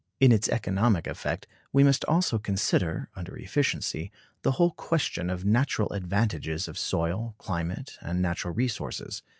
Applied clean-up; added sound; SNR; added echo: none; none; none; none.